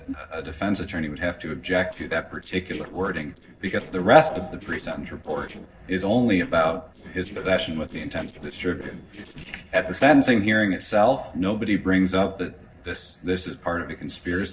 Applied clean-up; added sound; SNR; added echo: neural separator model SepFormer DNS4.